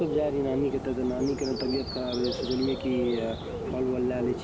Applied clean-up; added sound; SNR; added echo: none; Bird; 5 dB; none.